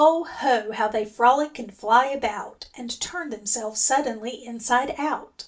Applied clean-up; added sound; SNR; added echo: none; none; none; reverberation time 0.2 s.